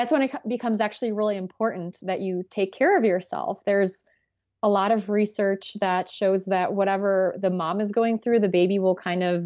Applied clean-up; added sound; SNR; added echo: none; none; none; none.